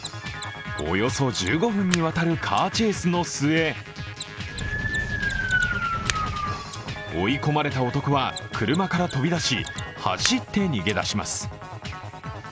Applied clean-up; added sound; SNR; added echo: none; Mechanisms; 16 dB; none.